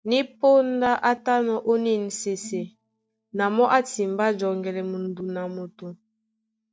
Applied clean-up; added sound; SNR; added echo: neural mask model DeepFilterNet 3.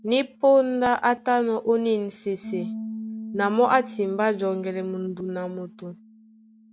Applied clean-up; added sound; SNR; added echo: none; Bass guitar; 15 dB; none.